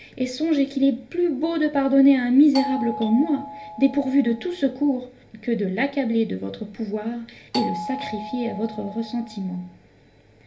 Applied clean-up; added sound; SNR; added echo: none; Doorbell; 11 dB; reverberation time 0.3 s.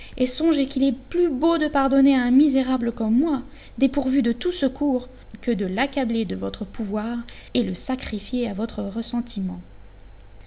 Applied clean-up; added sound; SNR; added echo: none; none; none; none.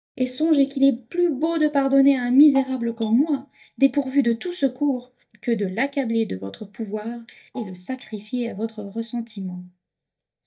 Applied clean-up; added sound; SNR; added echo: neural mask model DeepFilterNet 3.